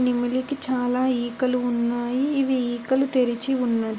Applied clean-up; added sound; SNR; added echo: none; none; none; reverberation time 0.4 s.